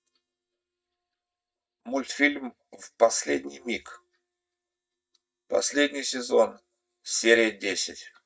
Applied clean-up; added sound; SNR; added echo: neural mask model DeepFilterNet 3.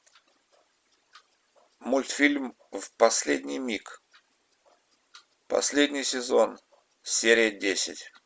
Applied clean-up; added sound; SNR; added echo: none; none; none; none.